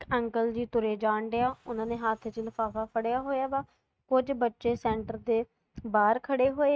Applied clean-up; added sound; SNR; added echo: neural mask model RNNoise.